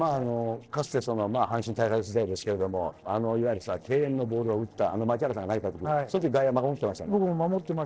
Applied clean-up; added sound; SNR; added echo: neural separator model SepFormer DNS4.